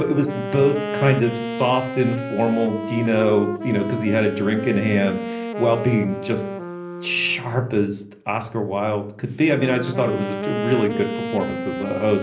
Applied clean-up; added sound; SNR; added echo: none; Wind instrument, woodwind instrument; 7 dB; reverberation time 0.5 s.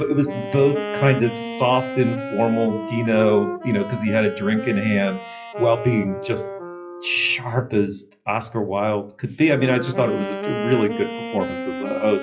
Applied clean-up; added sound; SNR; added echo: classical method WPE with log-MMSE.